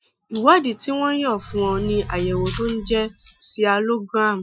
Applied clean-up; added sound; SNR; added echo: classical method Wiener filter.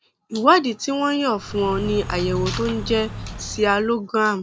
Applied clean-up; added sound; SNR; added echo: none; Car; 10 dB; none.